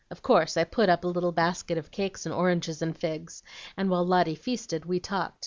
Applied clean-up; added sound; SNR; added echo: none; none; none; none.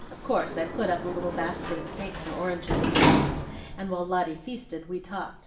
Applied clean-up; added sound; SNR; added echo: none; Sliding door; -2 dB; reverberation time 0.7 s.